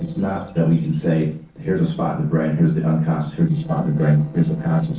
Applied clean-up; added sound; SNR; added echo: neural separator model SepFormer DNS4.